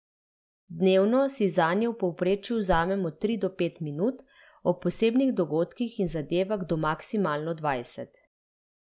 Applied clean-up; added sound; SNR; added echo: none; none; none; none.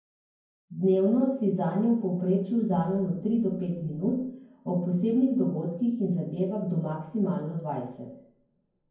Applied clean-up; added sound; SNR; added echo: none; none; none; reverberation time 0.9 s.